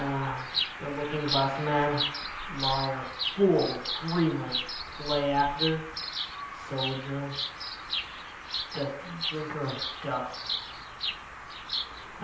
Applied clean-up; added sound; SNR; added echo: none; Bird vocalization, bird call, bird song; 4 dB; reverberation time 0.8 s.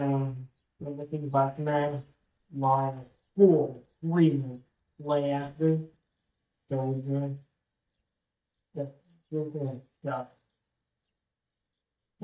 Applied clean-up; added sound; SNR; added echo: neural mask model DeepFilterNet 3.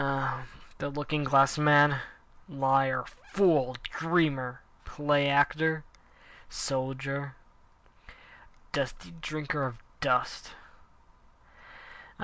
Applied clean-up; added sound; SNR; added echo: none; none; none; none.